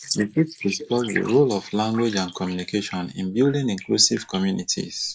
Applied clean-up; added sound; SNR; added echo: neural mask model Resemble Enhance denoiser.